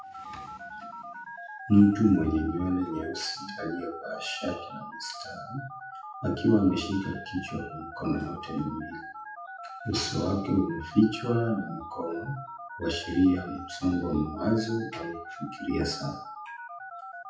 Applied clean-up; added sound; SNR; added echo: classical method WPE with log-MMSE.